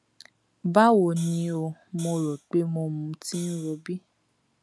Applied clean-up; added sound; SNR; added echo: none; Hi-hat; 19 dB; none.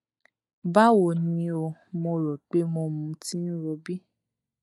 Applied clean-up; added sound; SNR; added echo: neural mask model DeepFilterNet 3.